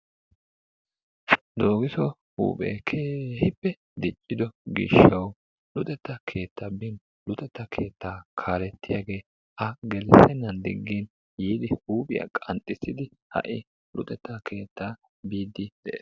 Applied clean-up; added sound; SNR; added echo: none; none; none; none.